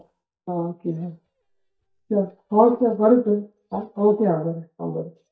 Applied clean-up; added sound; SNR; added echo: neural mask model DeepFilterNet 3.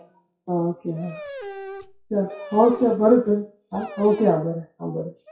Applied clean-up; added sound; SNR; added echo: classical method WPE with log-MMSE.